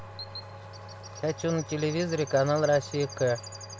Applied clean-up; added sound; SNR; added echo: none; Chirp, tweet; 17 dB; none.